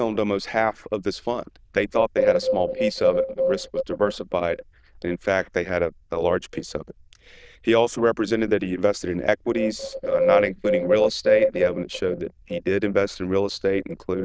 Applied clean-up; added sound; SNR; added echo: neural diffusion model UNIVERSE++.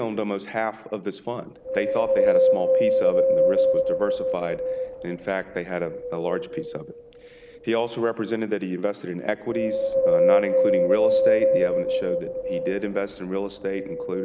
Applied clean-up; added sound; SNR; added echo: none; Wind; -5 dB; none.